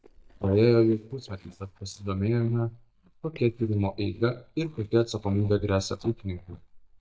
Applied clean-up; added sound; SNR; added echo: neural mask model DeepFilterNet 3.